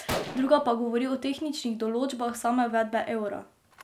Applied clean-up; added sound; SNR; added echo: none; Gunshot, gunfire; 13 dB; none.